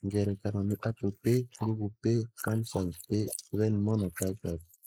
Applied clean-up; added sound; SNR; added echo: neural mask model Resemble Enhance denoiser.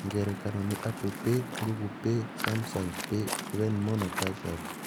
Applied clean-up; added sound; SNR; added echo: none; Waves, surf; 6 dB; none.